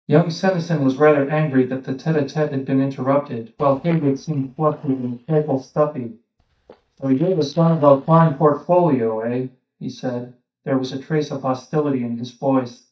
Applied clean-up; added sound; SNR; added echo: neural mask model DeepFilterNet 3.